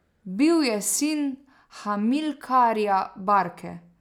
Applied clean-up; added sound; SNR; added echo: none; none; none; none.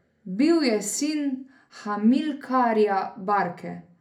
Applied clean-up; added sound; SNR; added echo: none; none; none; reverberation time 0.3 s.